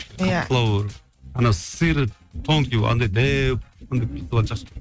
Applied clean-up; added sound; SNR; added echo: neural mask model RNNoise.